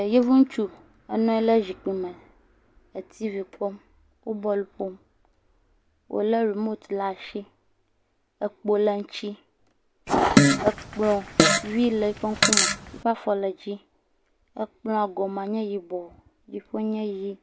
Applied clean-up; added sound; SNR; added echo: none; Fart; -5 dB; none.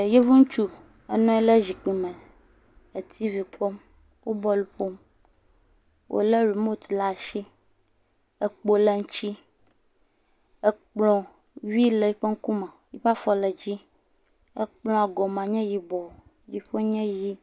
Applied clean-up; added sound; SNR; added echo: none; none; none; none.